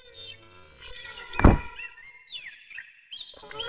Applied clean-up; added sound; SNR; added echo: neural separator model SepFormer WHAMR!.